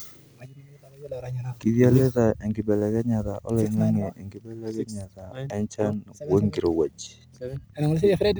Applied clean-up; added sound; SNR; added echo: none; none; none; none.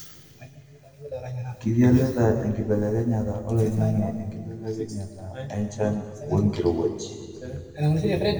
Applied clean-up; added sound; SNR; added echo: none; none; none; reverberation time 2.0 s.